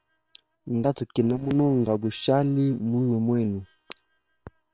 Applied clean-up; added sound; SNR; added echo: neural separator model SepFormer WHAM!.